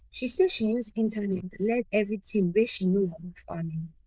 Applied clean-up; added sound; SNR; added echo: neural diffusion model UNIVERSE++.